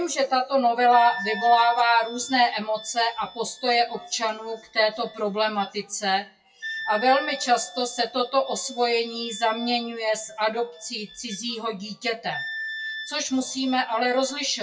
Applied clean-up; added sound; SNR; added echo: classical method WPE with log-MMSE.